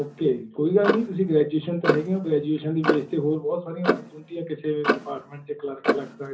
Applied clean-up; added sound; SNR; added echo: none; Clock; 4 dB; reverberation time 0.5 s.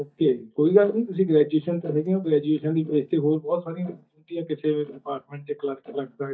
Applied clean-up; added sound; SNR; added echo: neural mask model DeepFilterNet 3.